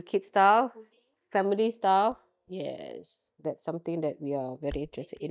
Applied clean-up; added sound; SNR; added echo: neural mask model DeepFilterNet 3.